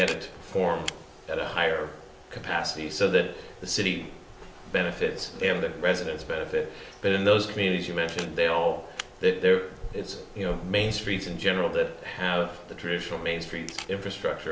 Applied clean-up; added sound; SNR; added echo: none; Camera; 17 dB; none.